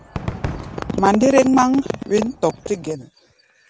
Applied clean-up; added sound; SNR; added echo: none; Crowd / Cheering / Fireworks; 14 dB; none.